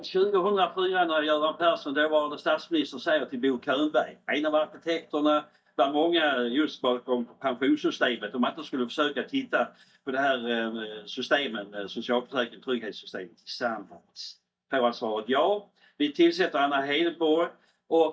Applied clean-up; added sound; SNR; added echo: neural mask model DeepFilterNet 3.